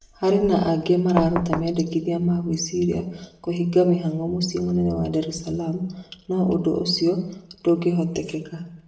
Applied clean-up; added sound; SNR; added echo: none; Knock; 5 dB; reverberation time 0.6 s.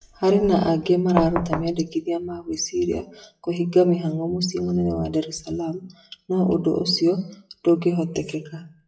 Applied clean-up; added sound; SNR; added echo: classical method WPE with log-MMSE.